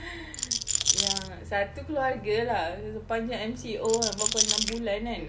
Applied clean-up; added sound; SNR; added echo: none; Rattle; -3 dB; reverberation time 0.5 s.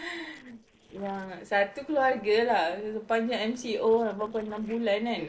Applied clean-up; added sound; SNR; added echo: neural separator model SepFormer DNS4.